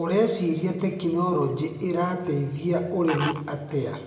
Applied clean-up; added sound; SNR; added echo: none; Fowl; 16 dB; reverberation time 1.3 s.